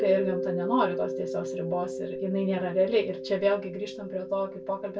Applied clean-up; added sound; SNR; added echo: none; Mallet percussion; 5 dB; reverberation time 0.2 s.